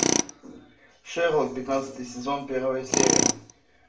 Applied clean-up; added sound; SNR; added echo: none; Tools; -1 dB; reverberation time 0.3 s.